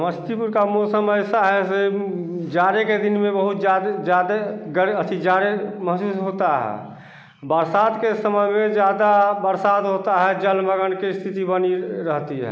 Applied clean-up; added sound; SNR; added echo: none; none; none; none.